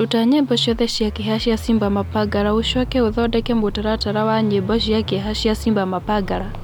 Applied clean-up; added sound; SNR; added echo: none; Musical instrument; 11 dB; none.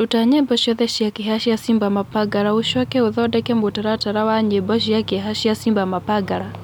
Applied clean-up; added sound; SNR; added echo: none; none; none; none.